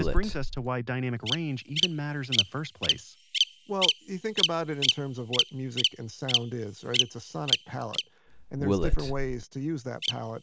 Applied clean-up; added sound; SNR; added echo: none; Bird vocalization, bird call, bird song; -4 dB; none.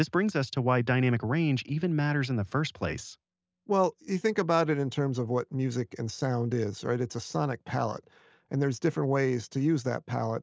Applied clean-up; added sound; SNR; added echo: none; none; none; none.